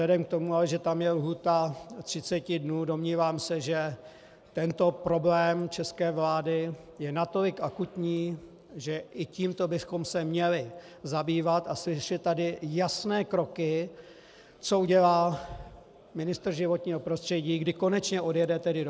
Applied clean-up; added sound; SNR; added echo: none; none; none; none.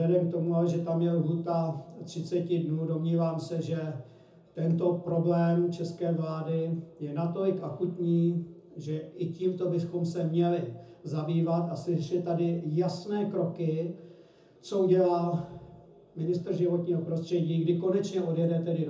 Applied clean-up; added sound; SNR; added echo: none; none; none; reverberation time 0.5 s.